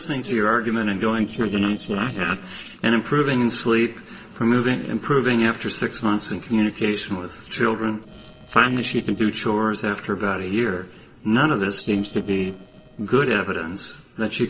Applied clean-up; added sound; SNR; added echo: neural separator model SepFormer DNS4.